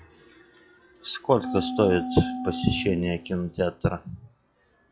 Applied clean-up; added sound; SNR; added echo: classical method log-MMSE.